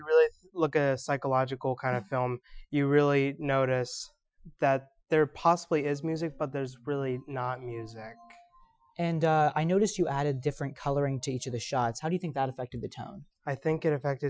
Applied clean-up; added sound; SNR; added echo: classical method Wiener filter.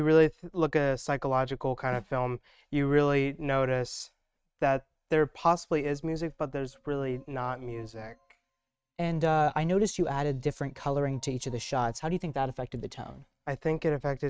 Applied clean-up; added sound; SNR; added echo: neural mask model RNNoise.